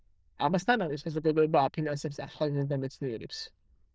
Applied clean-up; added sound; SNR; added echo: neural diffusion model UNIVERSE++.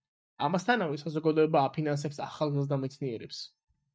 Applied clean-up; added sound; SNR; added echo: neural mask model DeepFilterNet 3.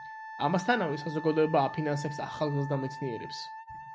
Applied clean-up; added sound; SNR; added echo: none; Wind instrument, woodwind instrument; 11 dB; none.